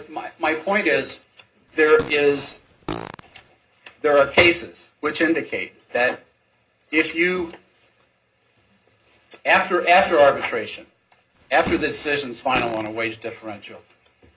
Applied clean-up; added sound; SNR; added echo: none; Fart; 13 dB; reverberation time 0.2 s.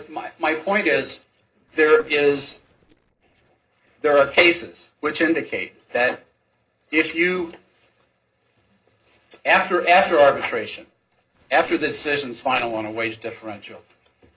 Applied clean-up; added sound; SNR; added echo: neural separator model SepFormer DNS4.